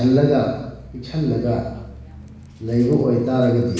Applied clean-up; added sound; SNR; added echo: none; Bus; 20 dB; reverberation time 0.9 s.